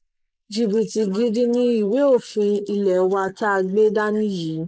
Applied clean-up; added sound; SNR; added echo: neural mask model Resemble Enhance denoiser.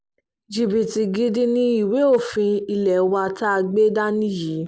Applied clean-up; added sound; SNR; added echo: none; none; none; none.